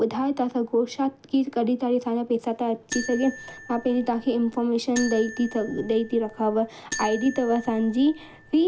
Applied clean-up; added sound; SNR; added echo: none; Marimba, xylophone; 14 dB; none.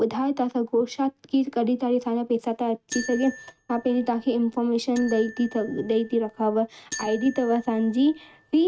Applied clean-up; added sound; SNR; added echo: neural mask model RNNoise.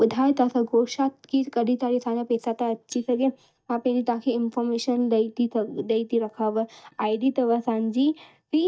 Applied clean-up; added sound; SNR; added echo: neural mask model DeepFilterNet 3.